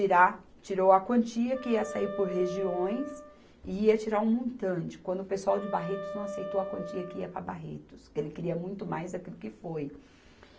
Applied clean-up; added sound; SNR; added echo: none; Wind instrument, woodwind instrument; 11 dB; none.